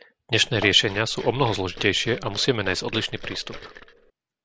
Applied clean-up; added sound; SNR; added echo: none; Liquid; 14 dB; none.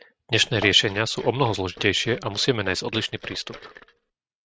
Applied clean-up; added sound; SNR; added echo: neural mask model RNNoise.